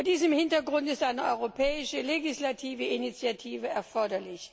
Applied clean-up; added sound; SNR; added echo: none; none; none; none.